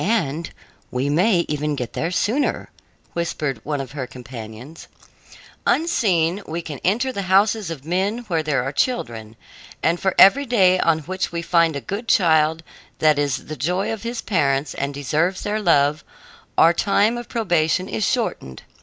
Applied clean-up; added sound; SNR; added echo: none; none; none; none.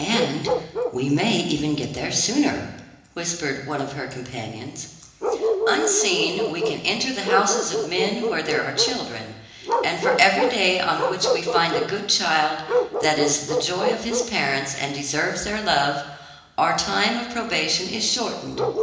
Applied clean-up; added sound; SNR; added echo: none; Bark; 4 dB; reverberation time 1.0 s.